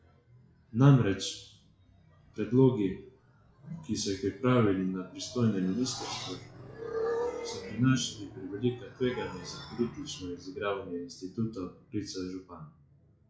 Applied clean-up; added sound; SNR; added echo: classical method WPE with log-MMSE.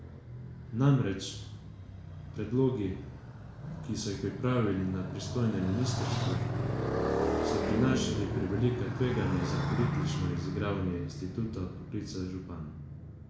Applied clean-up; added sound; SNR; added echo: none; Motorcycle; 1 dB; reverberation time 0.6 s.